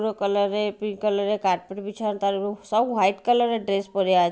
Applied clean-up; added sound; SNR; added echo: none; none; none; none.